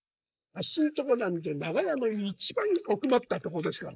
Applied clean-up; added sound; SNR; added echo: neural mask model Resemble Enhance denoiser.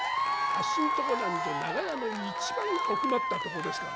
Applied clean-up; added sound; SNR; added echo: none; Applause / Crowd / Cheering; -4 dB; none.